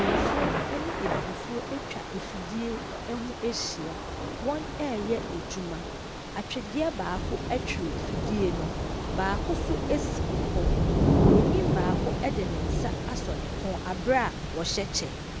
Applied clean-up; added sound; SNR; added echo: none; Thunder / Rain; -4 dB; none.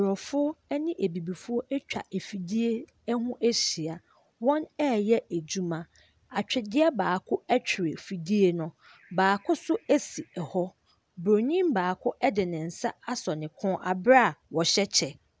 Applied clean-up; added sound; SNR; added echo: none; none; none; none.